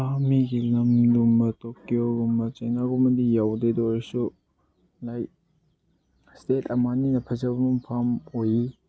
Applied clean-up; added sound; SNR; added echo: none; none; none; none.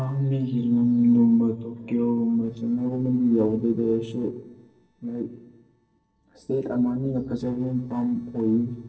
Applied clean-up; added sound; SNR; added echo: neural separator model SepFormer DNS4.